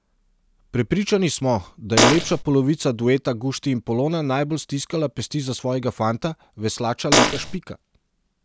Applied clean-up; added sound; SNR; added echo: none; Fart; -5 dB; none.